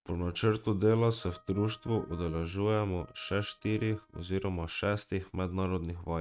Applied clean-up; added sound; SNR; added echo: neural mask model RNNoise.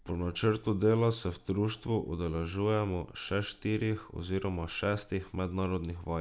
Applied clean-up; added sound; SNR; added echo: none; none; none; none.